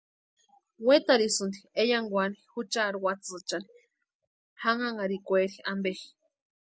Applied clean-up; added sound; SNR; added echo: none; none; none; none.